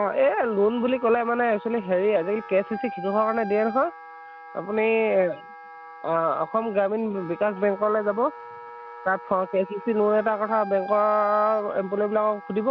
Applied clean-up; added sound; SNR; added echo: none; Wind instrument, woodwind instrument; 15 dB; none.